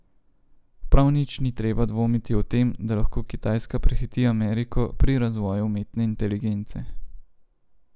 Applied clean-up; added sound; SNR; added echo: none; none; none; none.